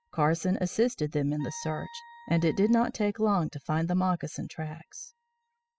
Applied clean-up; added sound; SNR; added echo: classical method spectral subtraction.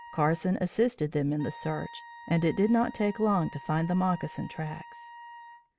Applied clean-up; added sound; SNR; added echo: none; Wind instrument, woodwind instrument; 18 dB; none.